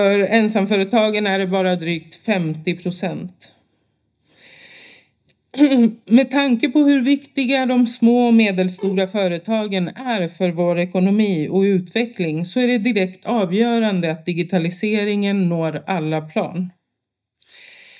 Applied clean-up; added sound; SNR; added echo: neural mask model DeepFilterNet 3.